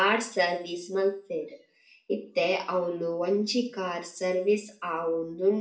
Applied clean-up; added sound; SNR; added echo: none; none; none; reverberation time 0.4 s.